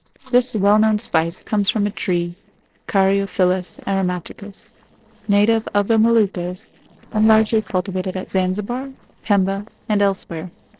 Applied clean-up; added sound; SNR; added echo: neural separator model SepFormer DNS4.